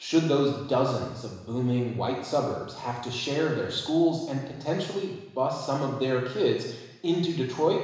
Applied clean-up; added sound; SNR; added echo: none; none; none; reverberation time 1.0 s.